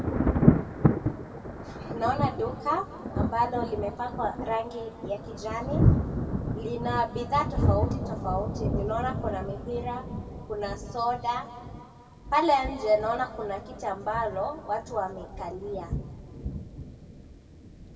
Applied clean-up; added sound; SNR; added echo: none; Thunder; -1 dB; reverberation time 2.0 s.